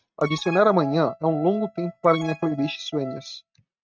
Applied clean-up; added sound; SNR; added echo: neural mask model RNNoise.